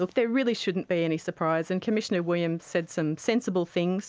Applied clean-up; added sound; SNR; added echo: none; none; none; none.